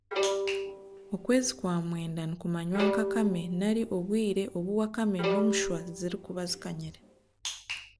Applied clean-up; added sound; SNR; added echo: none; Bowed string instrument; 4 dB; none.